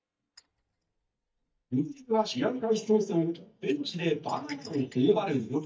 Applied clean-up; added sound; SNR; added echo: neural mask model DeepFilterNet 3.